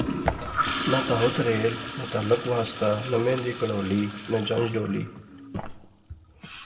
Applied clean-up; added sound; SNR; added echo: none; Toilet flush / Gurgling; 6 dB; reverberation time 1.0 s.